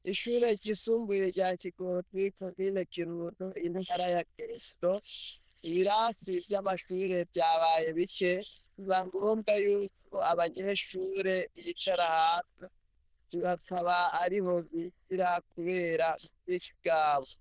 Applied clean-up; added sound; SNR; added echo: neural diffusion model UNIVERSE++.